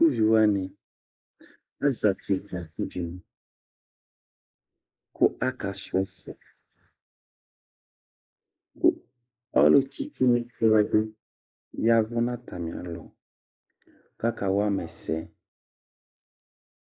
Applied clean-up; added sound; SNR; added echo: neural mask model Resemble Enhance denoiser.